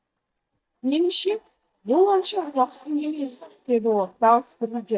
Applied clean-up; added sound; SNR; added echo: neural mask model DeepFilterNet 3.